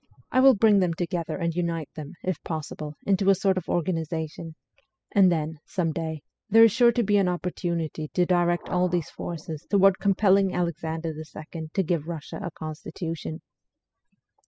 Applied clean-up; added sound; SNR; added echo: classical method spectral subtraction.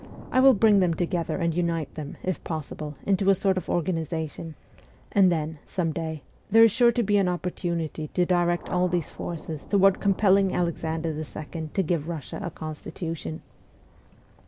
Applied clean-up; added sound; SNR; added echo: none; Thunder; 20 dB; none.